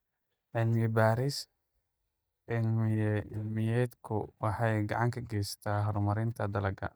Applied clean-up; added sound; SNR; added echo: neural mask model DeepFilterNet 3.